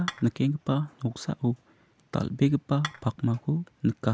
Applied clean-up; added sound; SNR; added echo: none; Dishes, pots, and pans / Chink, clink; 10 dB; none.